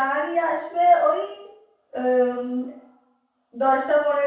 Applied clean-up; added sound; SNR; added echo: none; none; none; reverberation time 0.7 s.